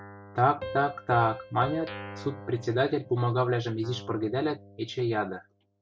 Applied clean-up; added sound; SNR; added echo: none; Piano + Guitar; 14 dB; none.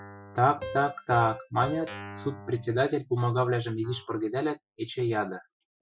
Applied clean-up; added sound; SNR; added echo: classical method Wiener filter.